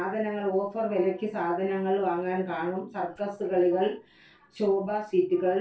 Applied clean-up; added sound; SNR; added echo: neural separator model SepFormer DNS4.